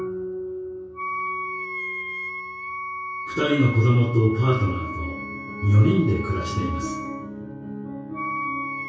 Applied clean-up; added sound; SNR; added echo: none; Wind instrument, woodwind instrument; 9 dB; reverberation time 0.6 s.